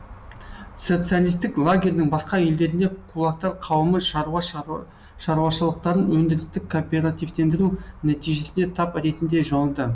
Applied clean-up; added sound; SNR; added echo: none; none; none; none.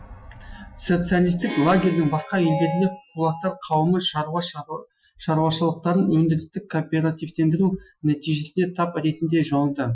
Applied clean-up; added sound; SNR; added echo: classical method Wiener filter.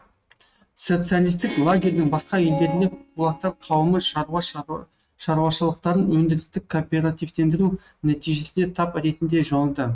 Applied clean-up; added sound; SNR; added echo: neural mask model RNNoise.